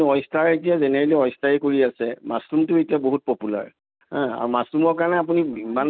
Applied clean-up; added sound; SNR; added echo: none; none; none; none.